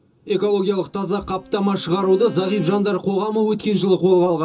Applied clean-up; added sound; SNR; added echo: none; Bowed string instrument; 20 dB; reverberation time 0.2 s.